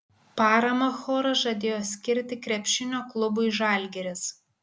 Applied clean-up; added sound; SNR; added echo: none; none; none; none.